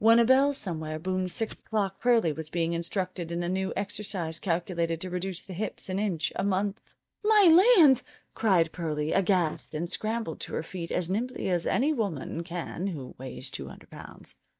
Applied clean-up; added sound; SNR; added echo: neural mask model DeepFilterNet 3.